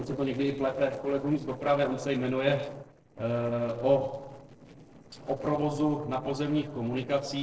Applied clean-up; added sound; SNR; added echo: neural separator model SepFormer DNS4.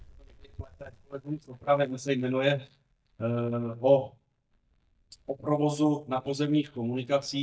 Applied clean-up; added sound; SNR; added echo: neural mask model DeepFilterNet 3.